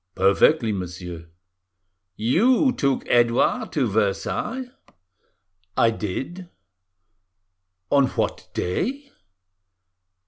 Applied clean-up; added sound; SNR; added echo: none; none; none; none.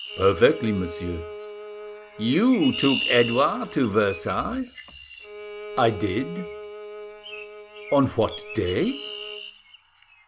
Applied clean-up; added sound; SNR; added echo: none; Bowed string instrument + Chirp, tweet; 10 dB; none.